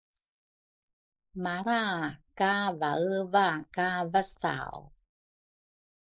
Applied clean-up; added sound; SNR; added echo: neural mask model Resemble Enhance denoiser.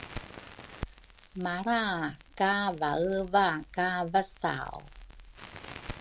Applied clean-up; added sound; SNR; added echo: none; Crackle; 15 dB; none.